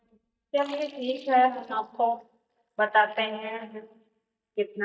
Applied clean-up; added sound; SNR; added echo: neural mask model DeepFilterNet 3.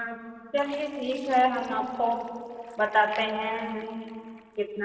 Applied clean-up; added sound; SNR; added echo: neural separator model SepFormer DNS4.